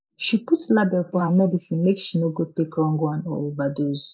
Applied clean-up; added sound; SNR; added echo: neural mask model Resemble Enhance denoiser.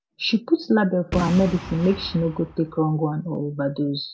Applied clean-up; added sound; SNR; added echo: none; Boom; 12 dB; none.